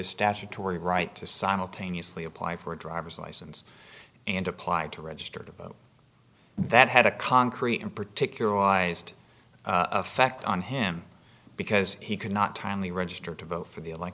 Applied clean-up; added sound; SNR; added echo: none; none; none; none.